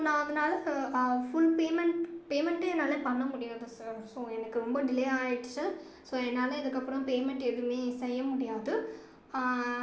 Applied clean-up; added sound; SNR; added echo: none; none; none; none.